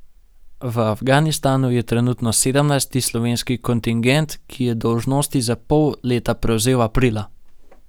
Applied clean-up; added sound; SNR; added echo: none; none; none; none.